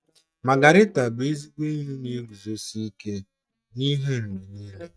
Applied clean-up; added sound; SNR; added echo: neural mask model DeepFilterNet 3.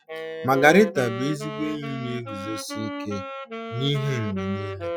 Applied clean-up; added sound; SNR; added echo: classical method Wiener filter.